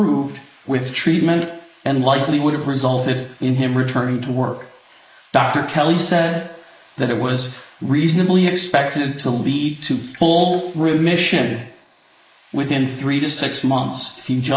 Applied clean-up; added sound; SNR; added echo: neural mask model Resemble Enhance denoiser.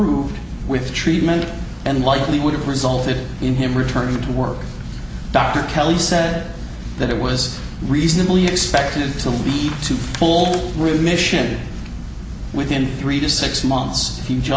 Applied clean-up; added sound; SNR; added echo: none; none; none; none.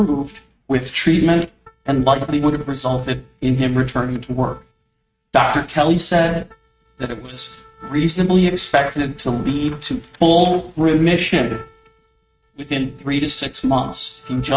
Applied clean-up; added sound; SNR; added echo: neural mask model RNNoise.